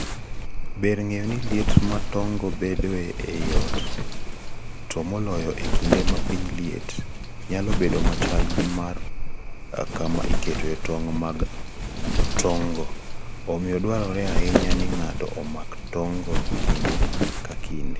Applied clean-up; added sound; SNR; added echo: none; Wind; -5 dB; none.